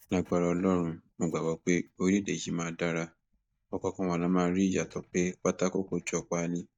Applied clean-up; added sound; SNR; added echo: neural mask model DeepFilterNet 3.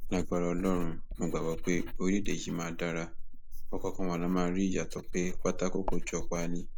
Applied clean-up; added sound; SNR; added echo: neural mask model Resemble Enhance denoiser.